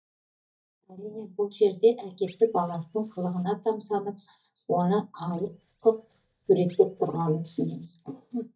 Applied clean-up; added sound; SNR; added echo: neural mask model DeepFilterNet 3.